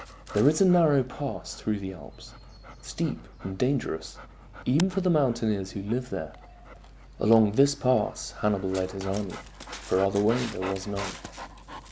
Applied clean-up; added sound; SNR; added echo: none; Dog; 15 dB; none.